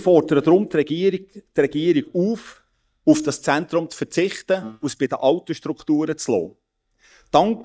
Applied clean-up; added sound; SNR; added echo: neural mask model DeepFilterNet 3.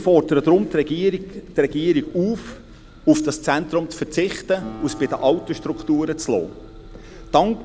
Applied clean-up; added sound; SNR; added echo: none; Church bell + Acoustic guitar; 19 dB; none.